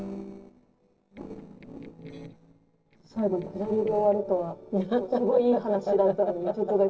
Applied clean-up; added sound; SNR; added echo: neural separator model SepFormer DNS4.